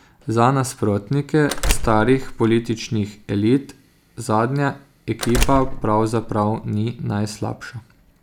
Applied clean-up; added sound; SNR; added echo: none; Door; 4 dB; none.